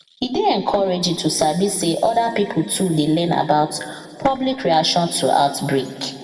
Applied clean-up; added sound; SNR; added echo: none; none; none; reverberation time 1.7 s.